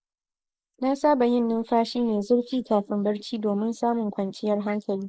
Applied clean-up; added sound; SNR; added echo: neural mask model Resemble Enhance denoiser.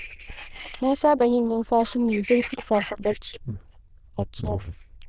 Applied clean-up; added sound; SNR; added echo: neural diffusion model UNIVERSE++.